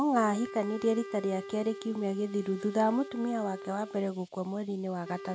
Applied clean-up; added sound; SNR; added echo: none; Wind instrument, woodwind instrument; 13 dB; none.